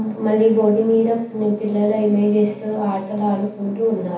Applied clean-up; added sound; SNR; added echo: none; none; none; reverberation time 0.7 s.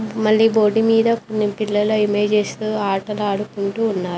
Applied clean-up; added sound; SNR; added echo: none; none; none; none.